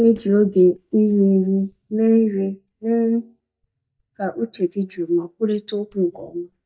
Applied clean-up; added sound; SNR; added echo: neural mask model DeepFilterNet 3.